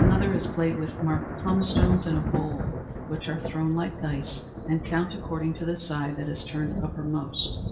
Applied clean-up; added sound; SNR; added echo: none; Thunder; 2 dB; reverberation time 0.7 s.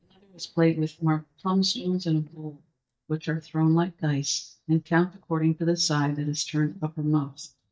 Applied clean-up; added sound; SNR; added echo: neural mask model DeepFilterNet 3.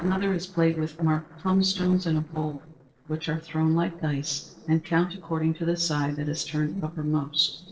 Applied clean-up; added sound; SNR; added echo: neural separator model SepFormer DNS4.